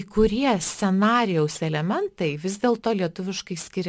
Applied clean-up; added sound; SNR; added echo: none; none; none; none.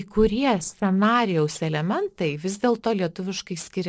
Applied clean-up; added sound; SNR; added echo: neural separator model SepFormer DNS4.